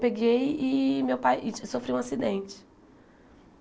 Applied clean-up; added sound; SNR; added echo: none; none; none; none.